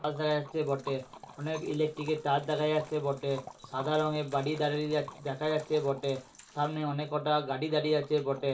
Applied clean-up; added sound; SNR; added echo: none; Liquid; 19 dB; reverberation time 0.2 s.